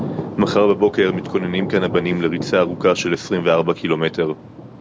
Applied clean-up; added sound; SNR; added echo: none; Thunder; 10 dB; none.